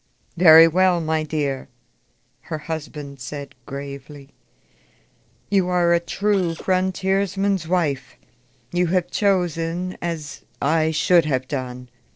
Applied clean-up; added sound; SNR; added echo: neural separator model SepFormer DNS4.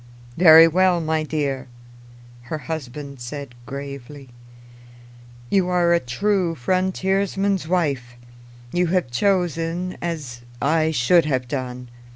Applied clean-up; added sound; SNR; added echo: none; none; none; none.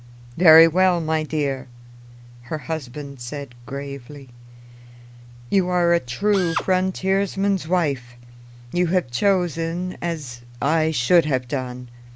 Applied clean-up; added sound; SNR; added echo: none; Drill; 8 dB; none.